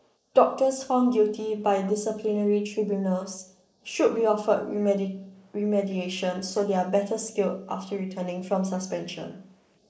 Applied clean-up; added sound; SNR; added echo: neural mask model Resemble Enhance denoiser.